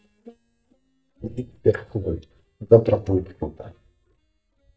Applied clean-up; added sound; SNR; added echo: neural mask model DeepFilterNet 3.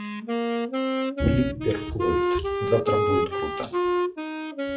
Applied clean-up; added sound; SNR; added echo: classical method WPE with log-MMSE.